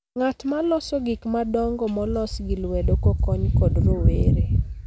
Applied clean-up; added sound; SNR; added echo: none; none; none; none.